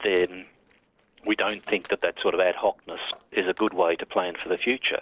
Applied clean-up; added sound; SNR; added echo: neural separator model SepFormer DNS4.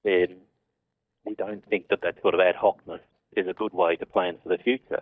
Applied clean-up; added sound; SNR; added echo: neural mask model DeepFilterNet 3.